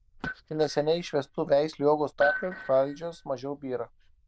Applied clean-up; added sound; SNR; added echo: neural diffusion model UNIVERSE++.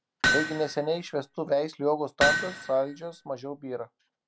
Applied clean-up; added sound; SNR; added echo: none; Hammer; 0 dB; none.